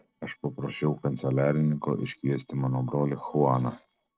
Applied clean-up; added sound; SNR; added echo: neural separator model SepFormer DNS4.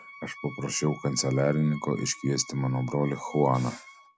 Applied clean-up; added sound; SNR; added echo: none; Wind instrument, woodwind instrument; 19 dB; none.